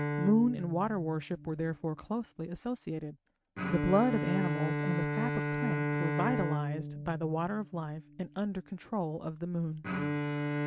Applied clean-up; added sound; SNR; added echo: neural mask model RNNoise.